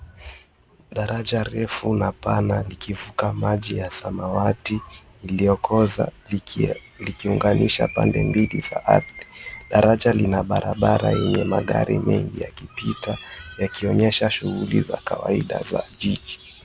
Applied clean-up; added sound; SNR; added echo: none; none; none; none.